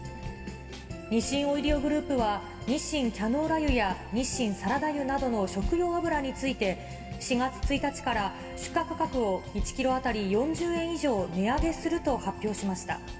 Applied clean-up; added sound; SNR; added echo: none; Bass drum / Snare drum / Drum kit; 12 dB; reverberation time 1.4 s.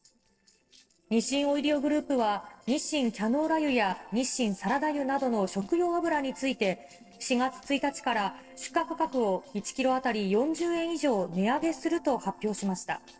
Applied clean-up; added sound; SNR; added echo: neural separator model SepFormer DNS4.